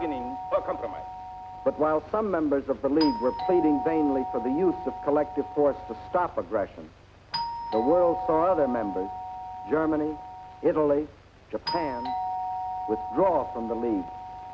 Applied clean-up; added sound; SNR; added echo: none; Doorbell; 8 dB; none.